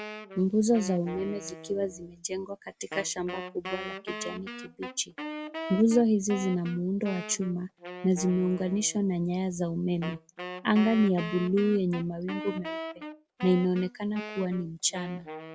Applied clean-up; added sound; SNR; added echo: none; Wind instrument, woodwind instrument; 12 dB; none.